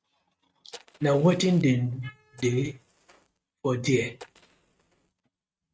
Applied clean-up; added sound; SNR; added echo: neural mask model RNNoise.